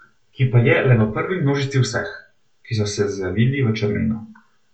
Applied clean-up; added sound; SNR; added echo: none; none; none; reverberation time 0.1 s.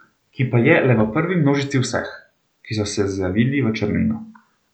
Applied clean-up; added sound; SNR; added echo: none; none; none; none.